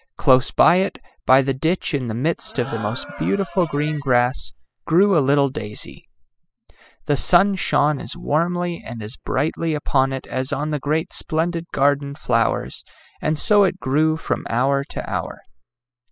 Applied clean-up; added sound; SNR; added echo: classical method spectral subtraction.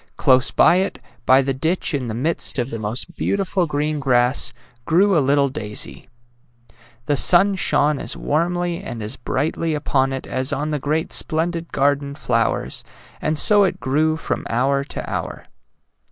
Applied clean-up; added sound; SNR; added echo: neural mask model Resemble Enhance denoiser.